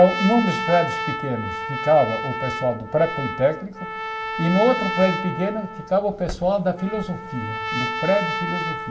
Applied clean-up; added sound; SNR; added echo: none; Trumpet; 6 dB; reverberation time 0.7 s.